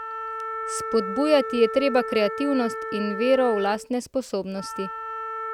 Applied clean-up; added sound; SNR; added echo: none; Wind instrument, woodwind instrument; 7 dB; none.